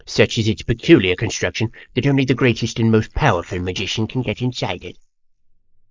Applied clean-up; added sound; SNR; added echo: neural mask model Resemble Enhance denoiser.